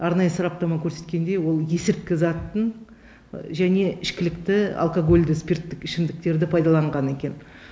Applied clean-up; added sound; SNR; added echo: none; none; none; none.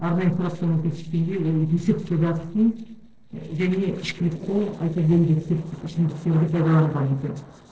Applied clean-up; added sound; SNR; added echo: neural separator model SepFormer DNS4.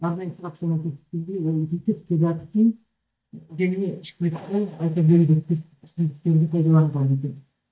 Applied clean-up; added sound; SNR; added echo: neural mask model DeepFilterNet 3.